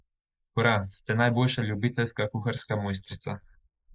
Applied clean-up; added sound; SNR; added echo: neural mask model Resemble Enhance denoiser.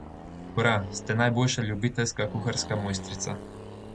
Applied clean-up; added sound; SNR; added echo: none; Accelerating, revving, vroom; 12 dB; none.